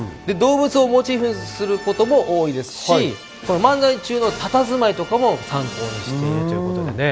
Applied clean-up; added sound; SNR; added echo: none; none; none; none.